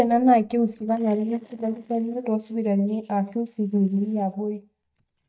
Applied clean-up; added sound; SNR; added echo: neural mask model DeepFilterNet 3.